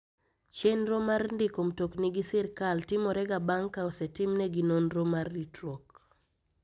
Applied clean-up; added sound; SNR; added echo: none; none; none; none.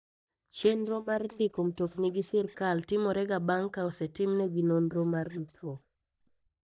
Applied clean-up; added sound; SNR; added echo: neural mask model DeepFilterNet 3.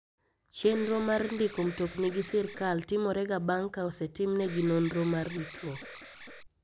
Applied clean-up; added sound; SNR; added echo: none; Alarm; 15 dB; none.